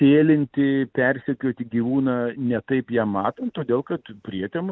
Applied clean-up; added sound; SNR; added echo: none; none; none; none.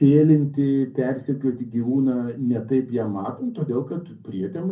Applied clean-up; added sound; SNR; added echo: none; none; none; reverberation time 0.4 s.